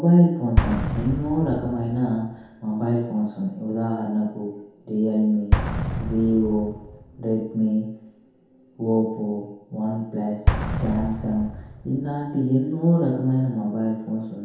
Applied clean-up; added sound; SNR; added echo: none; Explosion; 6 dB; reverberation time 0.8 s.